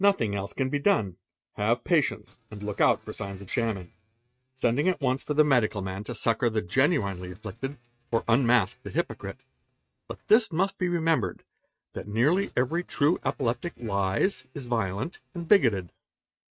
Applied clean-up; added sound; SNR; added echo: neural mask model RNNoise.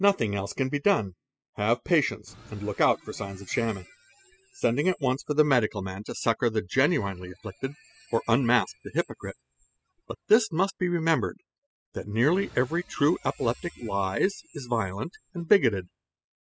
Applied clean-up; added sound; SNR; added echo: classical method spectral subtraction.